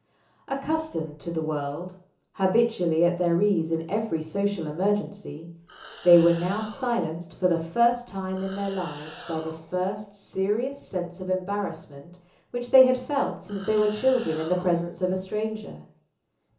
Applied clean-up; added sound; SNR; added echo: none; Animal; 18 dB; reverberation time 0.8 s.